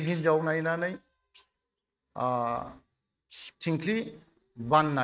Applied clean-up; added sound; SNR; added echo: neural mask model RNNoise.